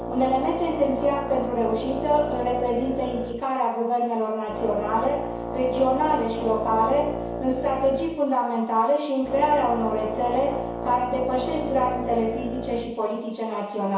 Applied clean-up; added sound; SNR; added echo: none; Brass instrument; 7 dB; reverberation time 0.7 s.